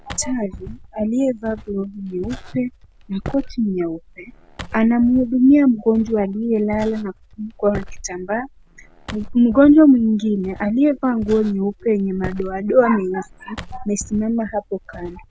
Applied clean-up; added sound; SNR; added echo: none; Walk, footsteps; 17 dB; none.